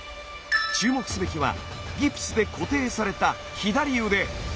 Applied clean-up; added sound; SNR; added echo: none; none; none; none.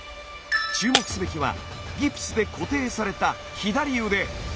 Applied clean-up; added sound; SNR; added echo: none; Shatter; 7 dB; none.